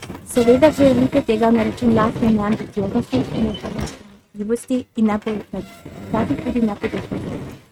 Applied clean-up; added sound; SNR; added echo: neural mask model RNNoise.